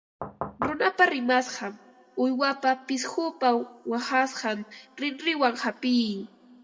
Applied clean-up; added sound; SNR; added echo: none; Knock / Wood; 6 dB; reverberation time 1.0 s.